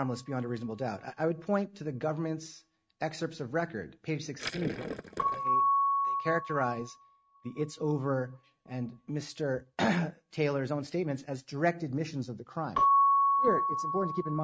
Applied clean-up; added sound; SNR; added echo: neural mask model RNNoise.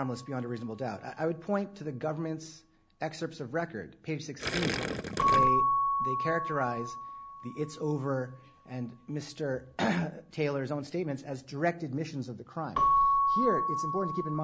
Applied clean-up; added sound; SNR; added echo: none; Gurgling + Keyboard (musical) / Bell; -1 dB; none.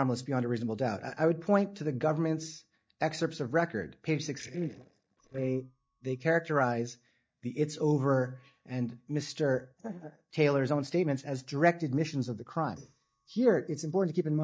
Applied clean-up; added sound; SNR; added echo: neural mask model DeepFilterNet 3.